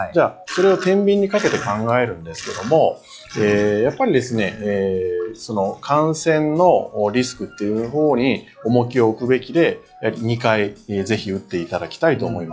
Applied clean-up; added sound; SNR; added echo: classical method log-MMSE.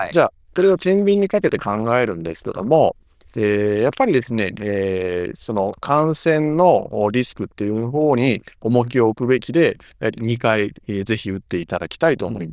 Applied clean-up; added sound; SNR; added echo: neural diffusion model UNIVERSE++.